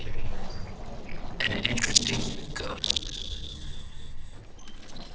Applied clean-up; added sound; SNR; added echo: neural separator model SepFormer DNS4.